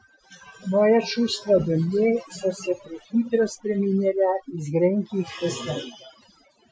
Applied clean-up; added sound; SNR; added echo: classical method Wiener filter.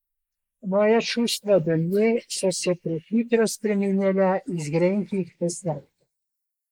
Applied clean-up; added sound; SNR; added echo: neural mask model Resemble Enhance denoiser.